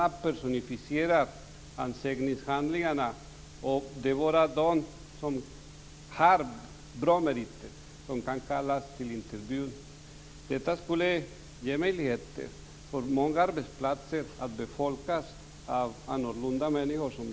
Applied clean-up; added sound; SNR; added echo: none; none; none; none.